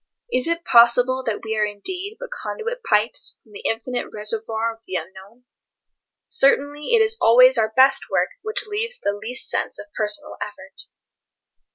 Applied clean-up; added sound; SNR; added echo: none; none; none; none.